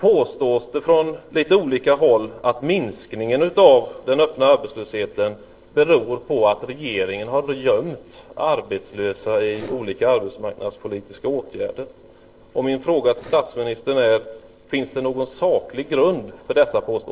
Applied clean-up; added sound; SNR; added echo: neural separator model SepFormer DNS4.